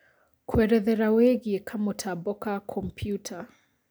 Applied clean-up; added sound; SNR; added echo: none; none; none; none.